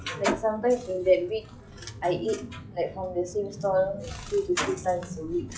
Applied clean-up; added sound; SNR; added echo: classical method log-MMSE.